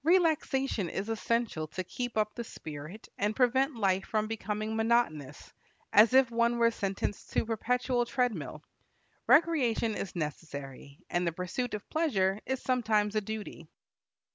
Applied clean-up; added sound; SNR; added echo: none; none; none; none.